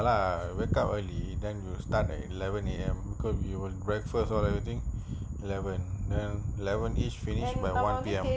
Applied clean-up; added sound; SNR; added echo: none; none; none; none.